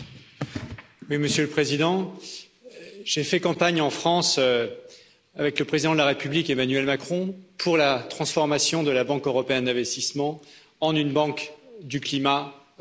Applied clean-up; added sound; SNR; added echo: none; none; none; none.